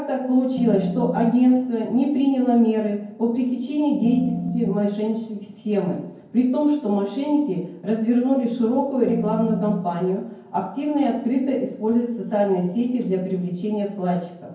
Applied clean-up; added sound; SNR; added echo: none; Organ; 5 dB; reverberation time 0.9 s.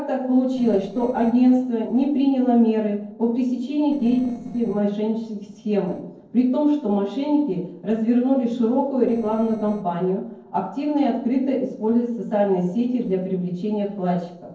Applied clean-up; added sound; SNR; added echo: neural separator model SepFormer DNS4.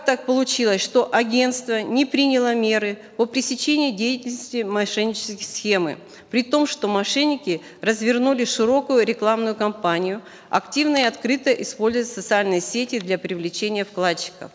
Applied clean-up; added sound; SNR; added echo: none; none; none; none.